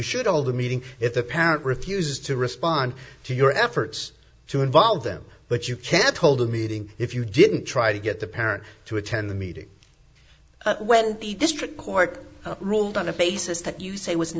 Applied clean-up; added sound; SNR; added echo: none; none; none; none.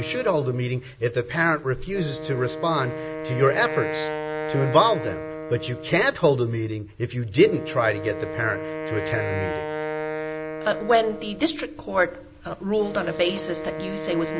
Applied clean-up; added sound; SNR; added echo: none; Wind instrument, woodwind instrument; 8 dB; none.